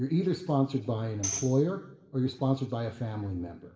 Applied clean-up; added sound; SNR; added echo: none; Tambourine; 10 dB; reverberation time 0.9 s.